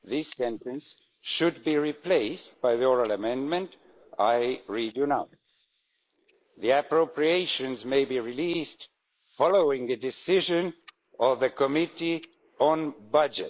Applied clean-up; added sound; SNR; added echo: neural mask model Resemble Enhance denoiser.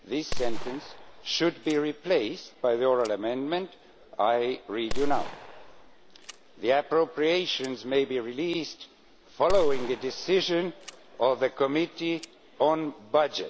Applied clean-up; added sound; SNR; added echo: none; Gunshot, gunfire; 7 dB; none.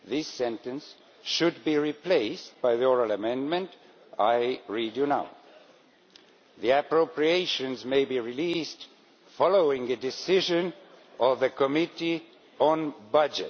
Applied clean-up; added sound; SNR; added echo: none; none; none; none.